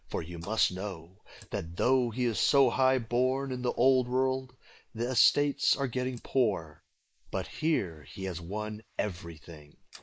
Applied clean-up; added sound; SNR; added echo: neural mask model Resemble Enhance denoiser.